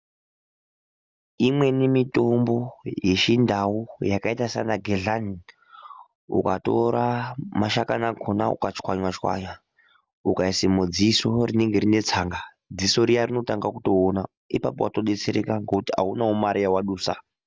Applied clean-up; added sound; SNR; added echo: none; none; none; none.